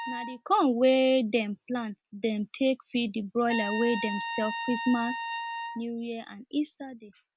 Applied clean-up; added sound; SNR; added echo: none; Trumpet; 10 dB; none.